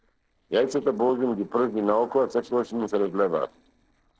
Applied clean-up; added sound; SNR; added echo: neural separator model SepFormer DNS4.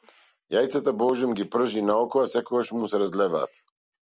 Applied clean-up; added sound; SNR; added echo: none; none; none; none.